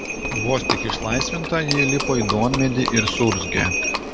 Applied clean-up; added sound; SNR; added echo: none; Livestock, farm animals, working animals; 2 dB; none.